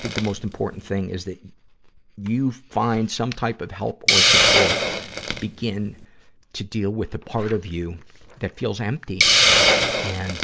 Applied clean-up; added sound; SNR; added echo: none; Hiss; -3 dB; none.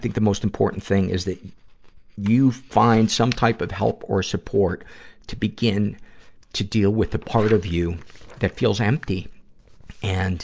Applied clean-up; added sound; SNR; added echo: none; none; none; none.